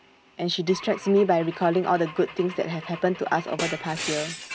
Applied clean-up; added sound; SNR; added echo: none; Glass / Engine / Car; 12 dB; none.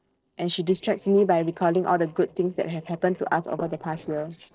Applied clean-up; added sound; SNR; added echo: neural separator model SepFormer DNS4.